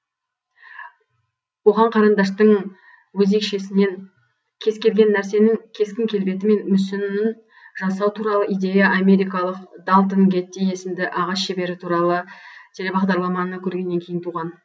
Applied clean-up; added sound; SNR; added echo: none; none; none; none.